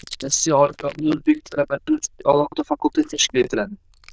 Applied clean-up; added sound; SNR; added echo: neural diffusion model UNIVERSE++.